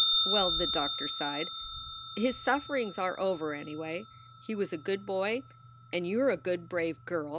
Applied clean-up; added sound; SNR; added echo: none; Bell; 0 dB; none.